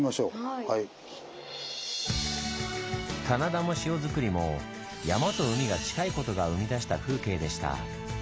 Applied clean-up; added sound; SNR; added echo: none; none; none; none.